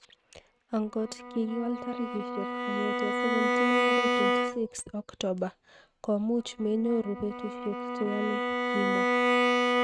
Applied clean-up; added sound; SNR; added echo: neural mask model RNNoise.